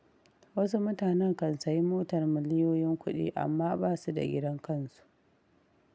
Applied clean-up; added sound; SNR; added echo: none; none; none; none.